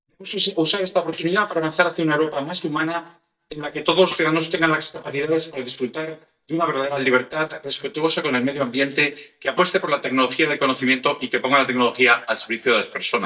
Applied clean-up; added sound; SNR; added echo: neural mask model DeepFilterNet 3.